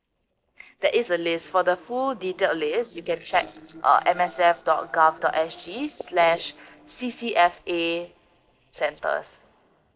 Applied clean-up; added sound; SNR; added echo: neural separator model SepFormer DNS4.